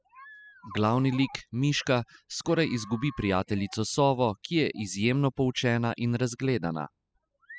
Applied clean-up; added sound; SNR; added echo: classical method spectral subtraction.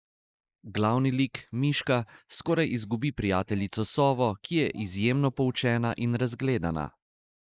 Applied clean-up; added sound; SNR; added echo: neural mask model Resemble Enhance denoiser.